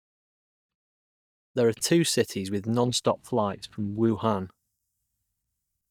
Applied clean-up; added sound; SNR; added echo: neural mask model DeepFilterNet 3.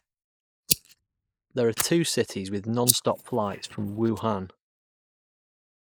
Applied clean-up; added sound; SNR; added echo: neural mask model Resemble Enhance denoiser.